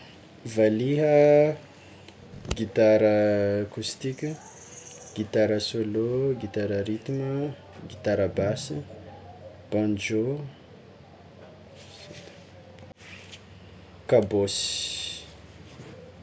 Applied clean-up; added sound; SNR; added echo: none; Scissors; 13 dB; none.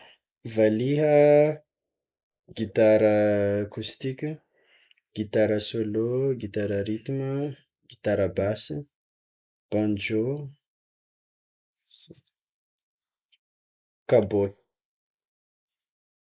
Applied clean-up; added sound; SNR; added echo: neural mask model Resemble Enhance denoiser.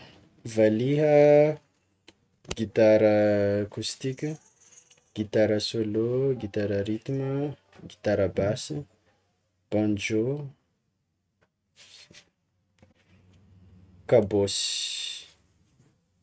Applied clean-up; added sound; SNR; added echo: neural mask model RNNoise.